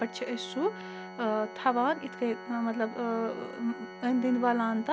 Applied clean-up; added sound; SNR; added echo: none; Organ; 13 dB; none.